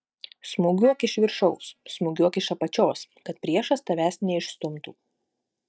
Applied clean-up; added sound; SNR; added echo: neural mask model DeepFilterNet 3.